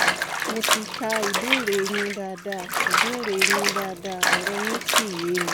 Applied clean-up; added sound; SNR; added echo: none; Bathtub (filling or washing) / Water; -5 dB; none.